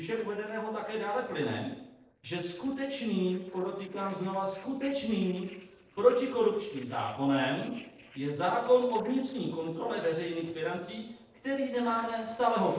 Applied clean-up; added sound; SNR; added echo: neural separator model SepFormer DNS4.